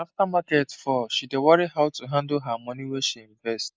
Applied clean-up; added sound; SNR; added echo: neural mask model Resemble Enhance denoiser.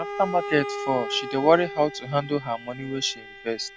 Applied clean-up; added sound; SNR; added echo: none; Bowed string instrument; 10 dB; none.